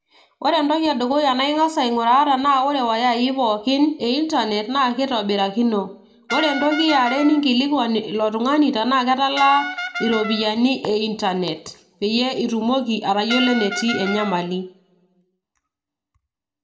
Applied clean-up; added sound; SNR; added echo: none; Brass instrument; 7 dB; reverberation time 0.5 s.